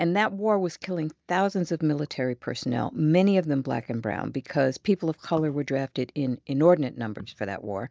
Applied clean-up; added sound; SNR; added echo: neural mask model DeepFilterNet 3.